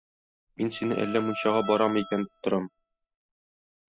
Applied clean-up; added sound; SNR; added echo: classical method spectral subtraction.